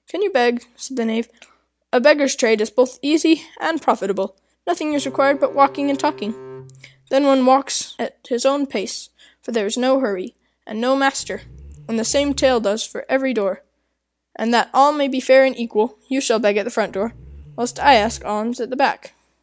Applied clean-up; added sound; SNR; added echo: none; Growling + Bowed string instrument; 20 dB; none.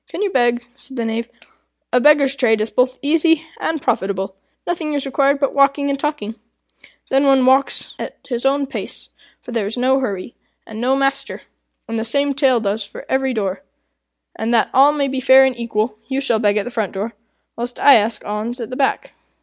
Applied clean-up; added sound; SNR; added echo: none; none; none; none.